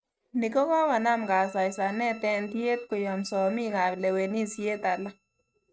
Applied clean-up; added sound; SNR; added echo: neural mask model RNNoise.